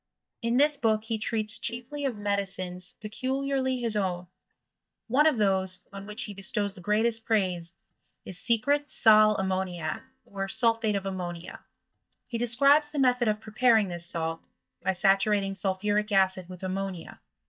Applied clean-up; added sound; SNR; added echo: neural mask model DeepFilterNet 3.